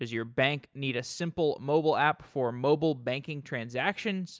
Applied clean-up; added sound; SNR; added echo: none; none; none; none.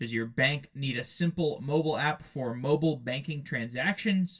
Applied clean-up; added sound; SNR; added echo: none; none; none; reverberation time 0.1 s.